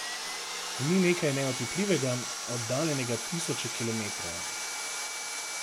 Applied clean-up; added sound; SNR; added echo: none; Sawing; 3 dB; none.